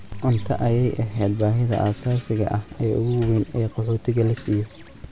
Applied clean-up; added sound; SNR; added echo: none; none; none; none.